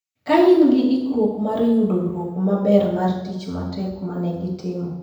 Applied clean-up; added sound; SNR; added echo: none; none; none; reverberation time 0.9 s.